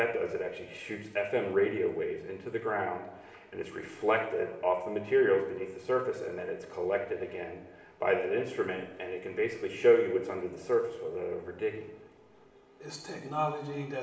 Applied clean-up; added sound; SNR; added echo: none; none; none; reverberation time 1.1 s.